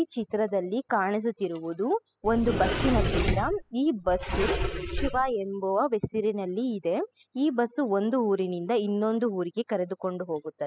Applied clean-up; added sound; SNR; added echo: classical method spectral subtraction.